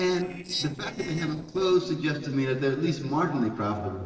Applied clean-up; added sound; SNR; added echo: neural separator model SepFormer DNS4.